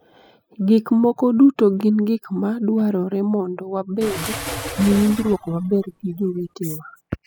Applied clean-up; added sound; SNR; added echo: classical method spectral subtraction.